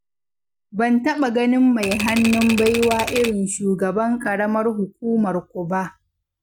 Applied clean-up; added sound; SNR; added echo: none; Typewriter; 7 dB; none.